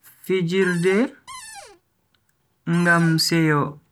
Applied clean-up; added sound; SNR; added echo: none; Cupboard open or close; 18 dB; none.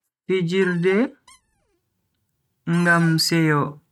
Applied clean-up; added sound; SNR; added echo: neural mask model RNNoise.